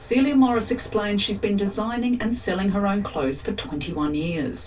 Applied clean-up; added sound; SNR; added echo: none; none; none; reverberation time 0.2 s.